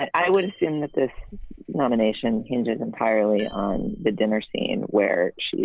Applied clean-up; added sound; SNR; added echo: none; Bicycle bell; 20 dB; none.